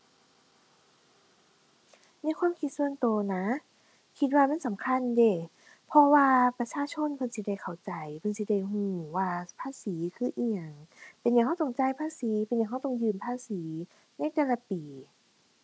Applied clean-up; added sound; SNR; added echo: none; none; none; none.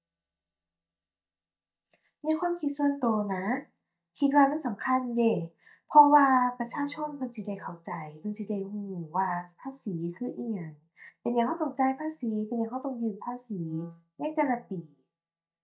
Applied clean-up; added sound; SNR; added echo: neural mask model DeepFilterNet 3.